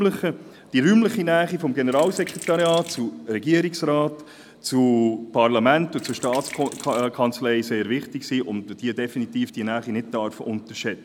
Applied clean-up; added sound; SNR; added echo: none; Sink (filling or washing); 15 dB; none.